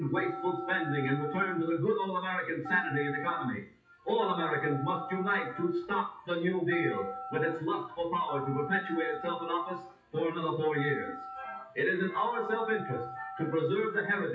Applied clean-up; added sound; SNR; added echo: classical method WPE with log-MMSE.